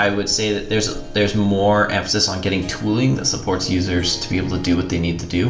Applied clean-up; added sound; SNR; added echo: none; Harp; 20 dB; reverberation time 0.8 s.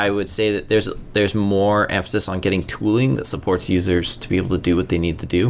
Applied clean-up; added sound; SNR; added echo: none; none; none; none.